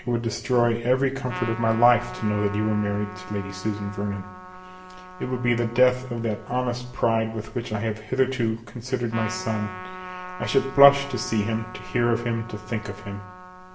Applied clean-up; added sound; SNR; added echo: none; Trumpet; 15 dB; reverberation time 0.6 s.